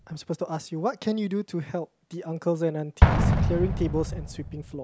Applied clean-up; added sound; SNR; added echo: none; Explosion; -2 dB; none.